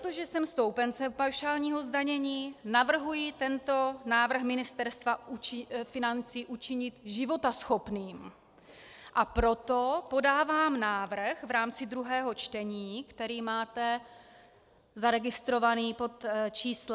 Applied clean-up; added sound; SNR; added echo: none; none; none; none.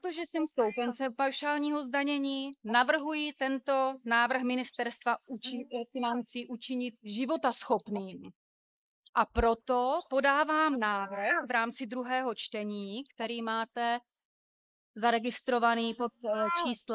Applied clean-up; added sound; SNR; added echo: neural mask model Resemble Enhance denoiser.